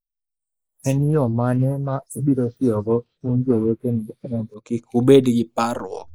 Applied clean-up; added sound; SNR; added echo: neural mask model Resemble Enhance denoiser.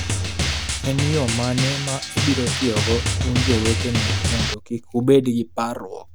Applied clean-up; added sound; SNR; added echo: none; Drum; 1 dB; none.